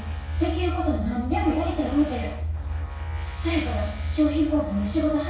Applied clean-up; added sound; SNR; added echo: none; Tools; 19 dB; reverberation time 0.6 s.